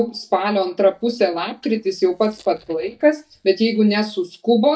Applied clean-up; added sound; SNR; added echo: neural mask model DeepFilterNet 3.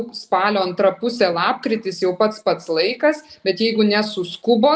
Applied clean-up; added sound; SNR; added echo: none; none; none; none.